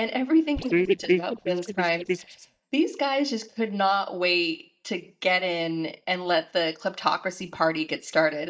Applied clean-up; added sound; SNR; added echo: neural mask model DeepFilterNet 3.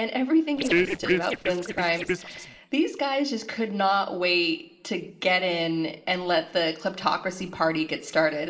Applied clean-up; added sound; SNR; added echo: neural separator model SepFormer DNS4.